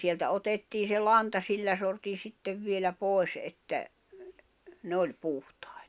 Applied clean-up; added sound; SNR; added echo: none; none; none; none.